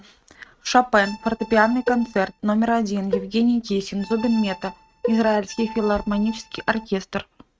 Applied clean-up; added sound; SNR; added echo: neural mask model RNNoise.